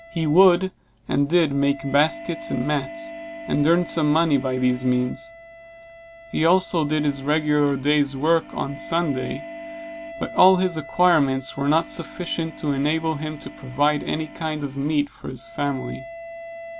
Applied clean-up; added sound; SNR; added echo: none; Wind instrument, woodwind instrument + Organ; 16 dB; none.